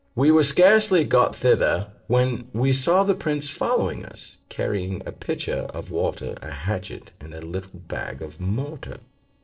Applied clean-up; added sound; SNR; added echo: neural separator model SepFormer DNS4.